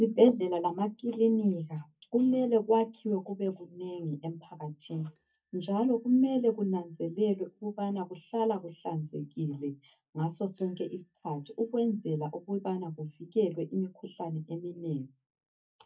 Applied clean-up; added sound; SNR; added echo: neural mask model DeepFilterNet 3.